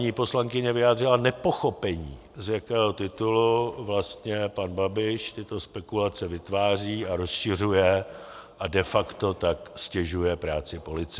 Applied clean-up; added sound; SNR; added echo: none; none; none; none.